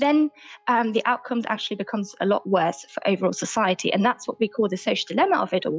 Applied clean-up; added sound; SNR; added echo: classical method log-MMSE.